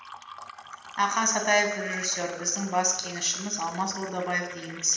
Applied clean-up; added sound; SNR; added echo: none; Fill (with liquid); 15 dB; reverberation time 1.1 s.